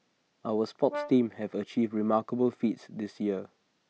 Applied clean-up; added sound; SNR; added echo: none; Brass instrument; 13 dB; none.